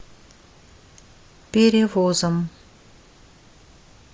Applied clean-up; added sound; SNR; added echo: none; none; none; none.